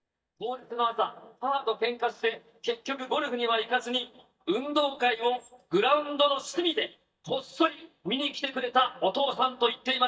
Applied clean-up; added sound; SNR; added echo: neural mask model DeepFilterNet 3.